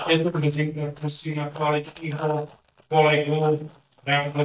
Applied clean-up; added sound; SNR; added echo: neural mask model DeepFilterNet 3.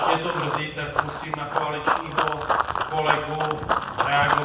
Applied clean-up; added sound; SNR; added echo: none; Run; -2 dB; reverberation time 0.9 s.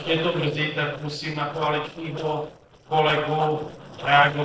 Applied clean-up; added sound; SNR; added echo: neural separator model SepFormer DNS4.